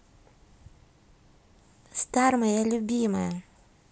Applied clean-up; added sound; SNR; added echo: none; none; none; none.